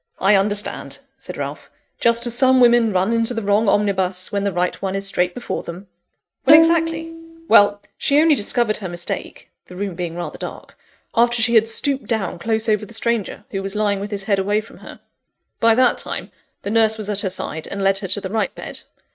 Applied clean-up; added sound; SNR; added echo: neural mask model RNNoise.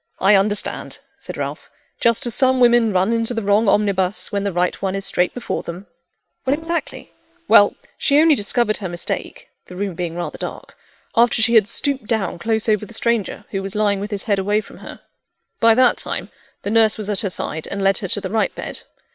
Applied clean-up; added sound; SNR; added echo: neural separator model SepFormer WHAM!.